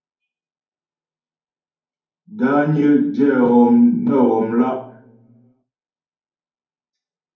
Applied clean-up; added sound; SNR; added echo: none; none; none; reverberation time 0.6 s.